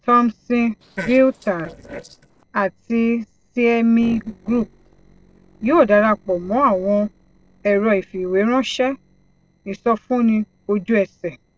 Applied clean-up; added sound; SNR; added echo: neural separator model SepFormer DNS4.